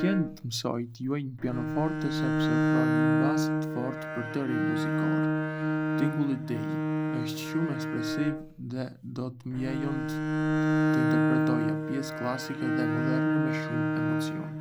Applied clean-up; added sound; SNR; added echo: none; Bowed string instrument; -5 dB; none.